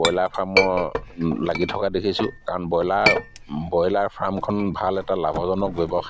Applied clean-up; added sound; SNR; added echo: none; Chink, clink; 5 dB; none.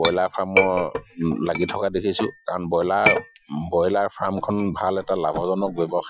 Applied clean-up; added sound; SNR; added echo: classical method Wiener filter.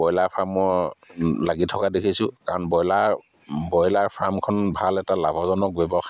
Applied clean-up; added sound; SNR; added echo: none; none; none; none.